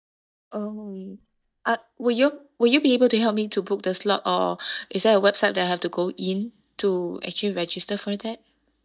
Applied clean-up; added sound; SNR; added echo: neural mask model DeepFilterNet 3.